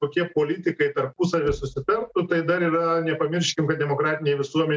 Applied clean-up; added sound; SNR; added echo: none; Knock; 19 dB; none.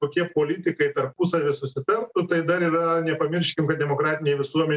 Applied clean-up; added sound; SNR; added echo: none; none; none; none.